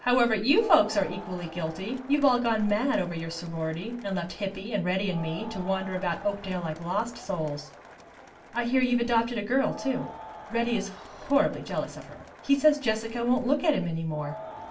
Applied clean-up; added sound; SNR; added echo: none; Crowd; 17 dB; reverberation time 0.3 s.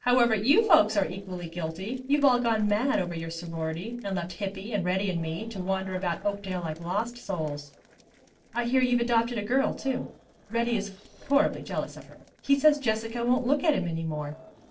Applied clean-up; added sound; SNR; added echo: neural separator model SepFormer DNS4.